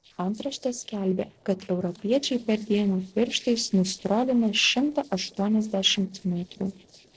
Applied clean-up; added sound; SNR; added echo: neural separator model SepFormer DNS4.